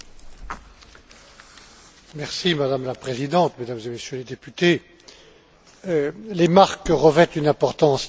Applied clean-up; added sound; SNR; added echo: none; none; none; none.